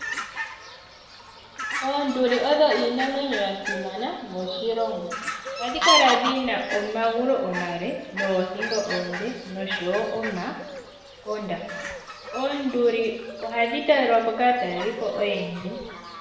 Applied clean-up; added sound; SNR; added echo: none; Fowl; 6 dB; reverberation time 0.9 s.